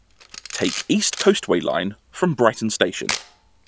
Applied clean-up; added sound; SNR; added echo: none; Camera; 12 dB; none.